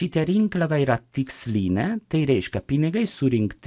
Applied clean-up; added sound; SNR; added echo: none; none; none; none.